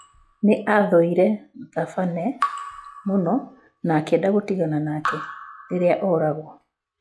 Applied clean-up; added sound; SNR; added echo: classical method log-MMSE.